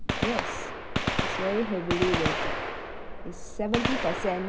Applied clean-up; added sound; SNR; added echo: none; Gunshot, gunfire; -1 dB; none.